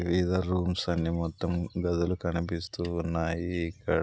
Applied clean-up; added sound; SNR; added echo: none; none; none; none.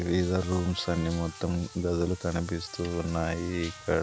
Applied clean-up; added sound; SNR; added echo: none; Trumpet + Bathtub (filling or washing); 17 dB; none.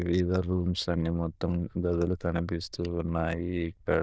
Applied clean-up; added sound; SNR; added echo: neural diffusion model UNIVERSE++.